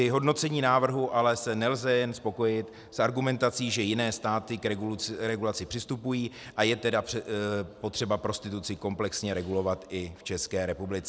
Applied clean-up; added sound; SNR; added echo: none; none; none; none.